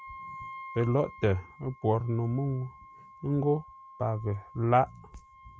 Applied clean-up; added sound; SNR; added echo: none; Wind instrument, woodwind instrument; 18 dB; none.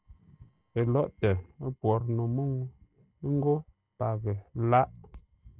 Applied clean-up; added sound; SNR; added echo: neural separator model SepFormer DNS4.